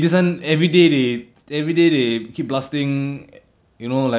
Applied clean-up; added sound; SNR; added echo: none; none; none; none.